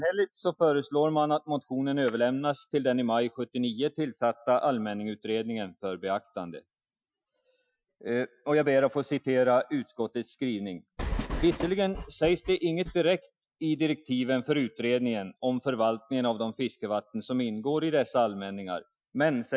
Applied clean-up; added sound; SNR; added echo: classical method Wiener filter.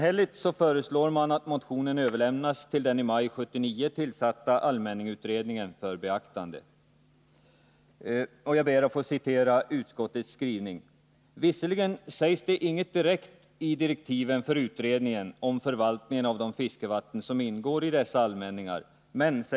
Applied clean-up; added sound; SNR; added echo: none; none; none; none.